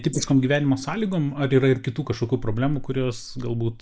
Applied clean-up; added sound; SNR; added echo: neural mask model Resemble Enhance denoiser.